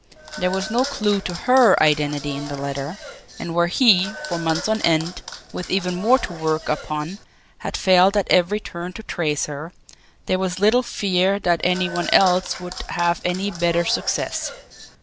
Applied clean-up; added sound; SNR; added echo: none; Applause / Clapping; 13 dB; none.